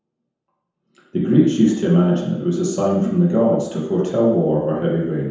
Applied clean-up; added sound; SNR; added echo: none; none; none; reverberation time 0.9 s.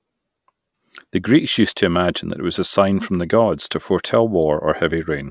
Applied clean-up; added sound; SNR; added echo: none; none; none; none.